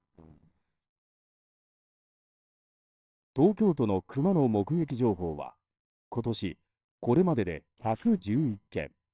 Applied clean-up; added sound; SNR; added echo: neural separator model SepFormer WHAMR!.